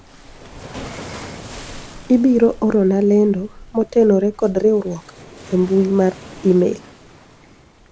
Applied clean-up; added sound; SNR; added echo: none; Waves, surf; 19 dB; none.